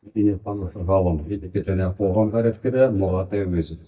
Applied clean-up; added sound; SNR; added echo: neural mask model DeepFilterNet 3.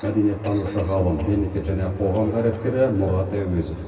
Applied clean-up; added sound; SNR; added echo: none; Cough; 19 dB; reverberation time 2.6 s.